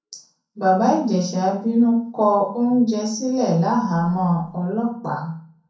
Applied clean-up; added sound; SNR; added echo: none; Marimba, xylophone; 16 dB; reverberation time 0.5 s.